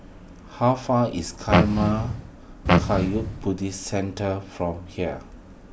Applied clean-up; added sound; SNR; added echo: none; Fart; -4 dB; none.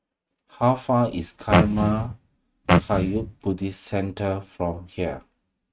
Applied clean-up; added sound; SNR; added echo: neural mask model RNNoise.